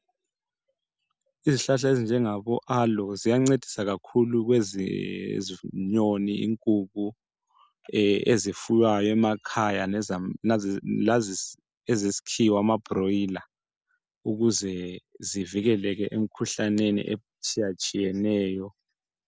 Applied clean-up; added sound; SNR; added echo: none; none; none; none.